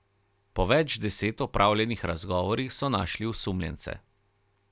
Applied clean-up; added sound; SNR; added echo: none; none; none; none.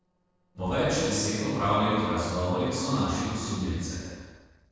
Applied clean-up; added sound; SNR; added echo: neural separator model SepFormer DNS4.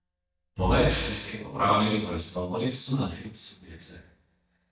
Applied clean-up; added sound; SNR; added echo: neural mask model DeepFilterNet 3.